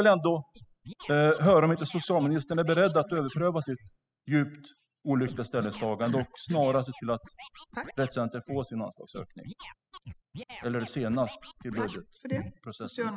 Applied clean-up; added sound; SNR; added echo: classical method spectral subtraction.